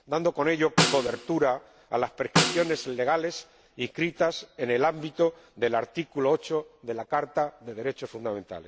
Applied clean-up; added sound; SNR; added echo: none; Snare drum; 1 dB; none.